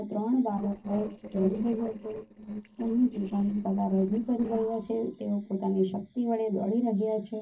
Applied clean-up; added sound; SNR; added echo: neural separator model SepFormer DNS4.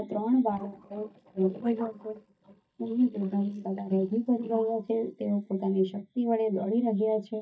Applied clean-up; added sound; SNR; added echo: neural mask model DeepFilterNet 3.